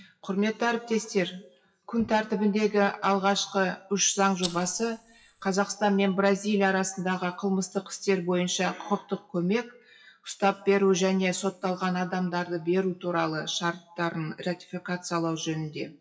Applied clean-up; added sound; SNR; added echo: classical method WPE with log-MMSE.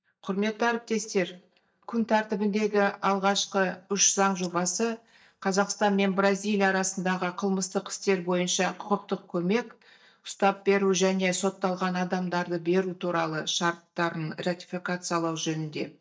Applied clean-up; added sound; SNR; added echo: neural mask model DeepFilterNet 3.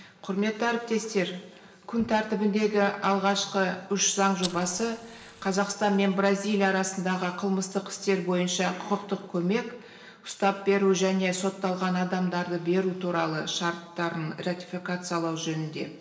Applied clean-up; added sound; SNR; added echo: none; Fire; 15 dB; reverberation time 1.0 s.